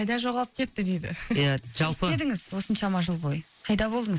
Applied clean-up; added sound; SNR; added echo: neural mask model Resemble Enhance denoiser.